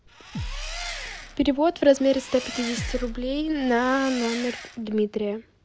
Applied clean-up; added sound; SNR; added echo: none; Bass drum + Engine; 10 dB; none.